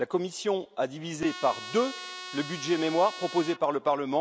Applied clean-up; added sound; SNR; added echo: none; Trumpet; 12 dB; none.